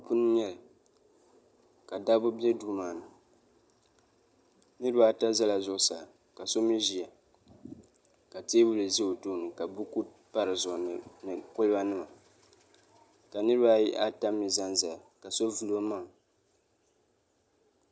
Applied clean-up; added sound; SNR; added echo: none; none; none; none.